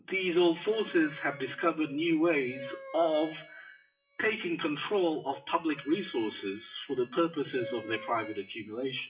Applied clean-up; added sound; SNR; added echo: classical method WPE with log-MMSE.